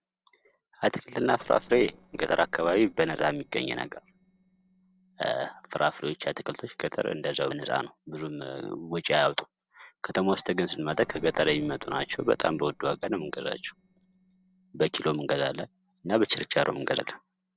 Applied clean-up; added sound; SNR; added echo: neural separator model SepFormer DNS4.